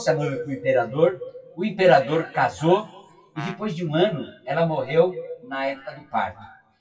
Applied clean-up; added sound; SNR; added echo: classical method WPE with log-MMSE.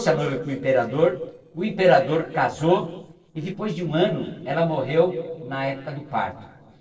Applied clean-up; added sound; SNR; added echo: neural separator model SepFormer DNS4.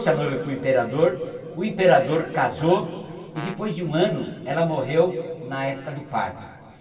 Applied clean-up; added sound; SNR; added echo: none; Brass instrument; 18 dB; reverberation time 2.4 s.